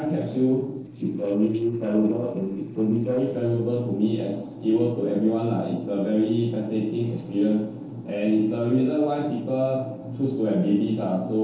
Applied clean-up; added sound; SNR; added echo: neural separator model SepFormer DNS4.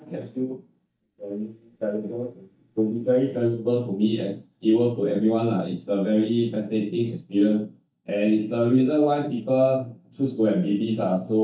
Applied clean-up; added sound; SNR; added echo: neural mask model DeepFilterNet 3.